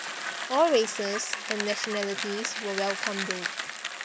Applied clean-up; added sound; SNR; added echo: none; Bicycle; 4 dB; none.